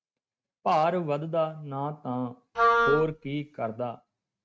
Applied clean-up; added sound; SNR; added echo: neural mask model RNNoise.